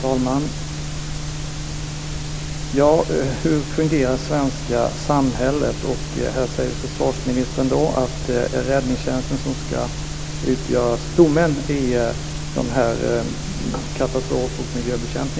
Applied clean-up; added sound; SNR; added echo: none; none; none; none.